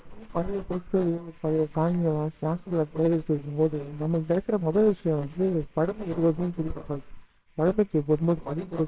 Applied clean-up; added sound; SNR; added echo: neural separator model SepFormer WHAMR!.